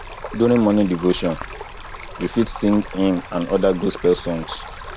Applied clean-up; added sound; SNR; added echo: none; Stream; 13 dB; none.